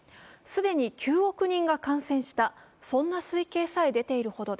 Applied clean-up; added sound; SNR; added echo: none; none; none; none.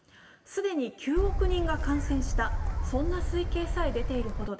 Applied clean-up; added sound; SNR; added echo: none; Gull, seagull / Wind; -3 dB; reverberation time 2.1 s.